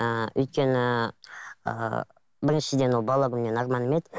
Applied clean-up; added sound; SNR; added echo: none; none; none; none.